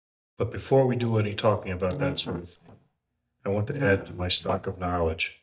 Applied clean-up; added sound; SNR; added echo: neural mask model DeepFilterNet 3.